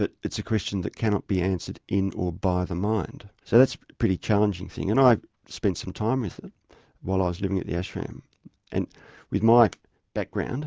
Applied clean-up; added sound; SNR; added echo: none; none; none; none.